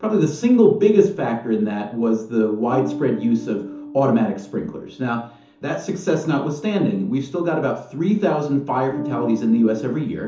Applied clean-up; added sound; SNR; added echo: none; Bass guitar; 16 dB; reverberation time 0.6 s.